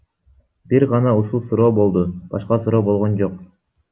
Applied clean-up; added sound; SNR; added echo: none; none; none; none.